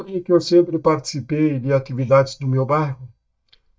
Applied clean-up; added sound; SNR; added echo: neural mask model DeepFilterNet 3.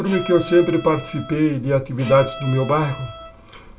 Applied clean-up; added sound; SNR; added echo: none; Bowed string instrument; 15 dB; reverberation time 0.2 s.